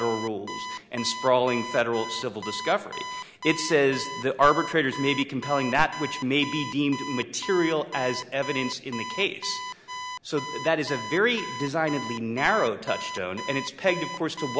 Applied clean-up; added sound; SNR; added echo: none; Alarm; 10 dB; none.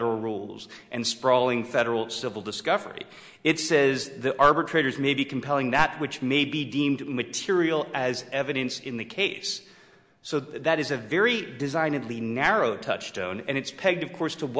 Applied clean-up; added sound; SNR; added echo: none; none; none; none.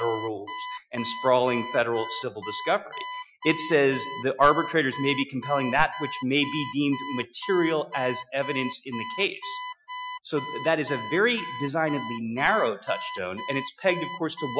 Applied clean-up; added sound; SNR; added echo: classical method Wiener filter.